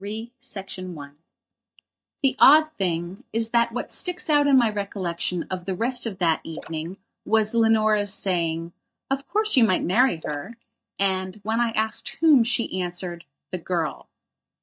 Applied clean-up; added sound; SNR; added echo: neural mask model DeepFilterNet 3.